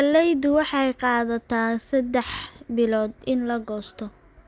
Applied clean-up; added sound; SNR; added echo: none; none; none; none.